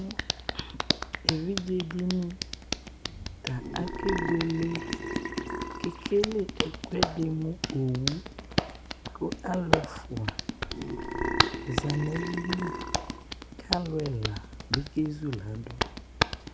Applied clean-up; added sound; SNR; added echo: none; Burping, eructation + Hands; 0 dB; none.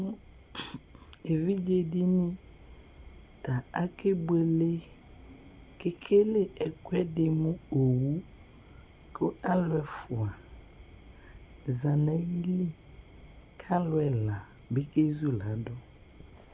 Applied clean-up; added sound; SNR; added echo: none; none; none; none.